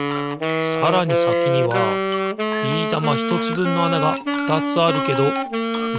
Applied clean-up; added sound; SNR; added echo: none; Wind instrument, woodwind instrument; -1 dB; none.